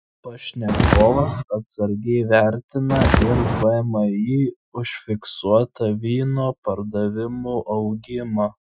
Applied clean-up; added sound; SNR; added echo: classical method Wiener filter.